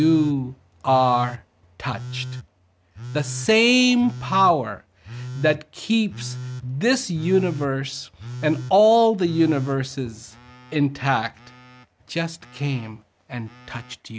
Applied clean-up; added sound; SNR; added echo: none; Telephone; 14 dB; none.